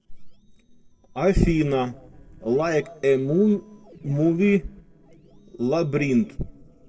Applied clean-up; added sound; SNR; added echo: neural separator model SepFormer DNS4.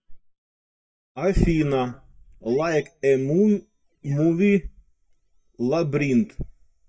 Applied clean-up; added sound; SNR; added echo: neural mask model DeepFilterNet 3.